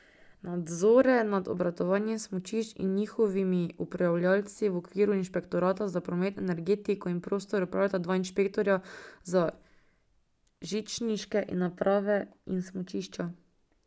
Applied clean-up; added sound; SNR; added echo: none; none; none; none.